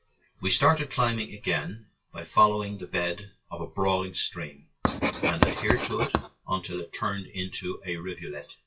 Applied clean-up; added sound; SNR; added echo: classical method WPE with log-MMSE.